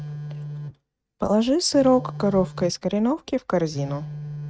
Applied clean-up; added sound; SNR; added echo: neural mask model RNNoise.